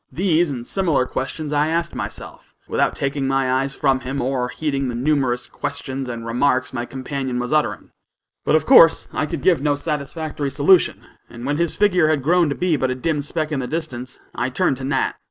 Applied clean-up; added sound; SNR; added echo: neural mask model Resemble Enhance denoiser.